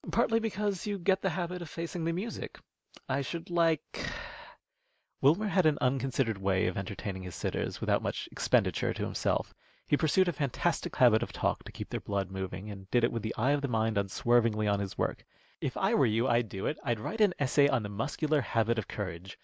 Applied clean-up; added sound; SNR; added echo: none; none; none; none.